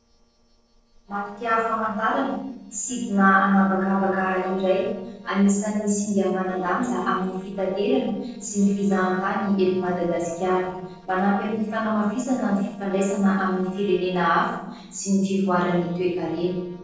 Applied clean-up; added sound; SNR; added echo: neural separator model SepFormer DNS4.